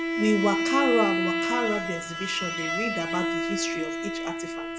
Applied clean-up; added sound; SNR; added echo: none; Bowed string instrument; -1 dB; none.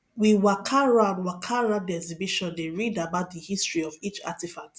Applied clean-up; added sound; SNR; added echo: none; none; none; none.